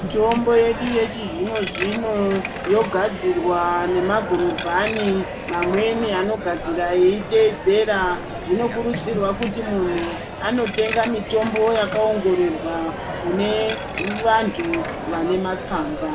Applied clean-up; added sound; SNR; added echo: none; Coin (dropping); 8 dB; none.